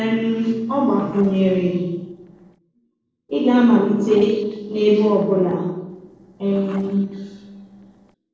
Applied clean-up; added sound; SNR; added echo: neural separator model SepFormer DNS4.